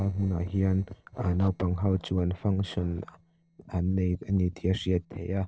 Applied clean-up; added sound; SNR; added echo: neural separator model SepFormer DNS4.